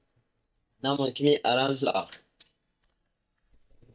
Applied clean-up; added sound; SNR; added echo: neural mask model DeepFilterNet 3.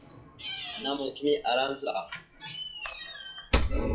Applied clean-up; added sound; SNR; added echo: classical method WPE with log-MMSE.